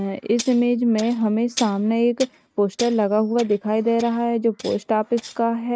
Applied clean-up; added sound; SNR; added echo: neural mask model RNNoise.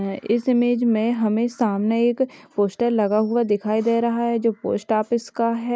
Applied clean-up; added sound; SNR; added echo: none; none; none; none.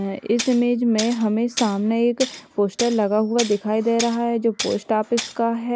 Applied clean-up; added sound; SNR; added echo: none; Tools; 12 dB; none.